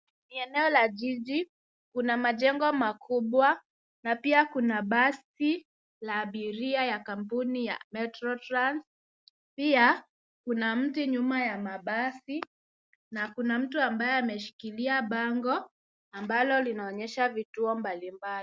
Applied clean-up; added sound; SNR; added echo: none; none; none; none.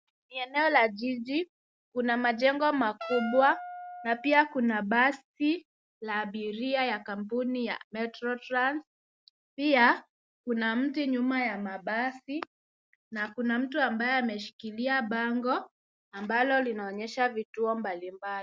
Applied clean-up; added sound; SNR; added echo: none; Wind instrument, woodwind instrument; 11 dB; none.